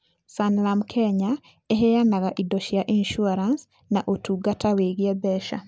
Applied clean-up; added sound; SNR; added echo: none; none; none; none.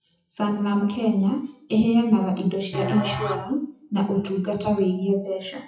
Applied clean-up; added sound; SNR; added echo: classical method WPE with log-MMSE.